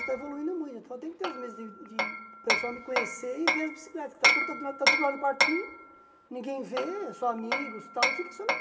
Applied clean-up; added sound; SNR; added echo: none; Hammer; -3 dB; reverberation time 1.4 s.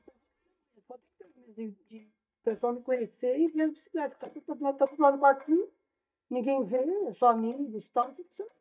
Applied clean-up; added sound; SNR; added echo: neural mask model DeepFilterNet 3.